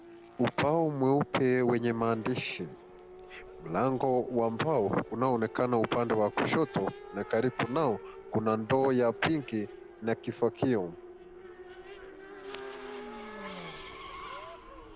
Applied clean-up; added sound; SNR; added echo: none; Race car, auto racing / Accelerating, revving, vroom; 16 dB; none.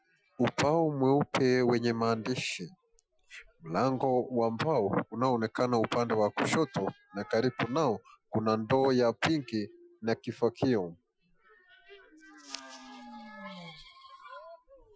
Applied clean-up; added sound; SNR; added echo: classical method Wiener filter.